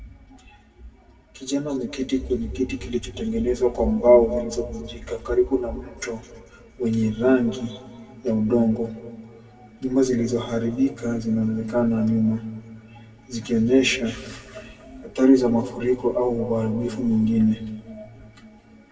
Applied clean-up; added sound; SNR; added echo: none; none; none; reverberation time 1.5 s.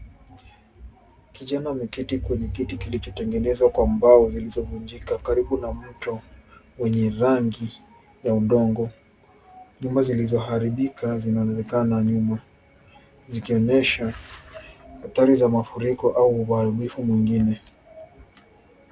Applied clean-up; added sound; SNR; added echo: none; none; none; none.